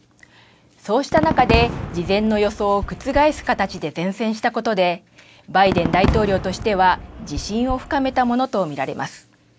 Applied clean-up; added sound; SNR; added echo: none; Fireworks; 8 dB; none.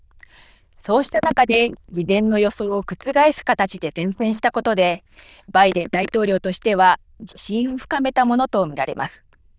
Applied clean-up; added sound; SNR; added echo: neural diffusion model UNIVERSE++.